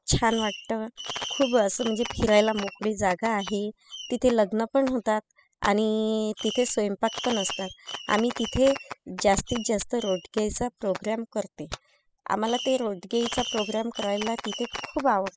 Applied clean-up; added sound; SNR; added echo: classical method spectral subtraction.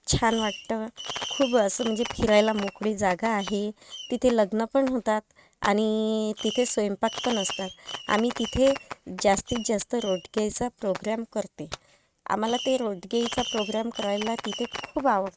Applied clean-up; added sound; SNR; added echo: neural mask model RNNoise.